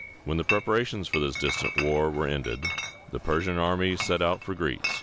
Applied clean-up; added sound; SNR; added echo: none; Chatter / Chink, clink; 7 dB; none.